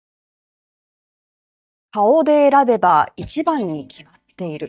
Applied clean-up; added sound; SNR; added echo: neural mask model DeepFilterNet 3.